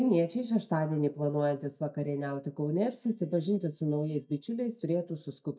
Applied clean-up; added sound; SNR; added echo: neural mask model DeepFilterNet 3.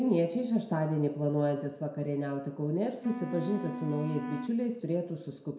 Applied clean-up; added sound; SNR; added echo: none; Wind instrument, woodwind instrument; 9 dB; reverberation time 0.5 s.